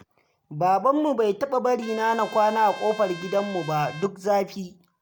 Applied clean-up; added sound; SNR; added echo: none; Trumpet; 17 dB; none.